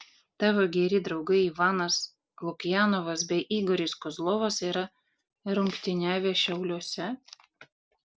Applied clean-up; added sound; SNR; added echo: none; none; none; none.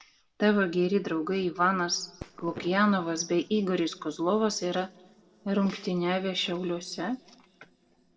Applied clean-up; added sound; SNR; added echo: neural separator model SepFormer DNS4.